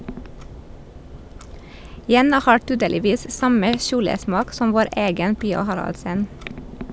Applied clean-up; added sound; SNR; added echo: none; Clock; 15 dB; none.